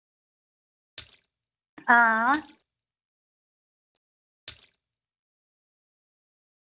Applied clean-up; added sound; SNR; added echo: none; Splash, splatter; 17 dB; none.